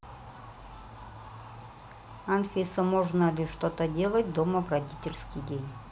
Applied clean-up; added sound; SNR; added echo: none; none; none; none.